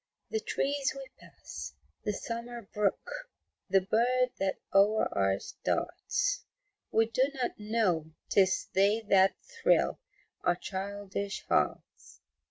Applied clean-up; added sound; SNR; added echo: none; none; none; none.